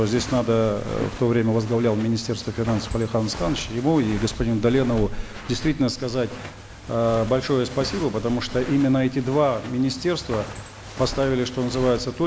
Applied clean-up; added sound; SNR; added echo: none; Walk, footsteps; 12 dB; none.